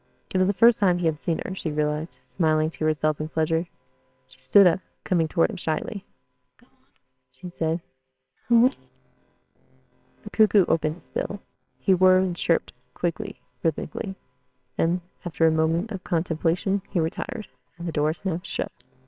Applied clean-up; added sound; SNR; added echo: neural separator model SepFormer WHAMR!.